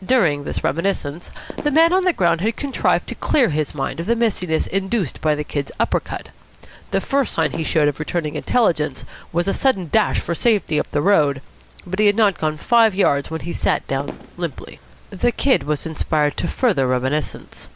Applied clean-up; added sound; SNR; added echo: none; Fireworks; 18 dB; none.